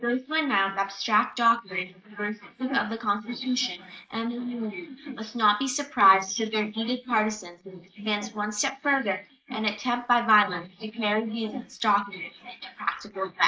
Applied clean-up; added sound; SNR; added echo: neural mask model Resemble Enhance denoiser.